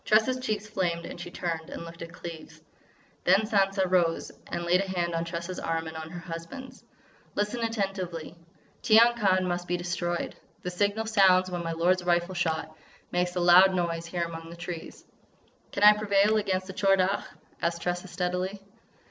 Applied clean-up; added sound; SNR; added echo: neural separator model SepFormer DNS4.